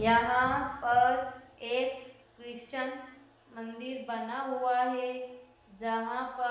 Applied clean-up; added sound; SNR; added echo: none; none; none; reverberation time 0.9 s.